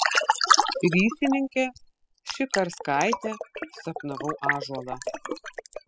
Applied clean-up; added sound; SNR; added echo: classical method spectral subtraction.